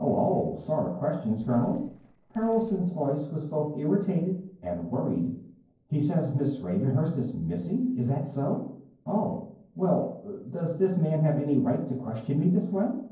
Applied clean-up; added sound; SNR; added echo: neural separator model SepFormer DNS4.